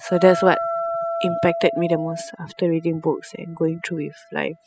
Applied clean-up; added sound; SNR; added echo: classical method spectral subtraction.